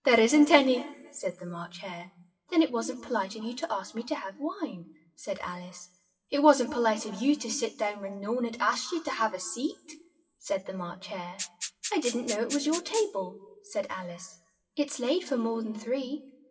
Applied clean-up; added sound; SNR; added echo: classical method WPE with log-MMSE.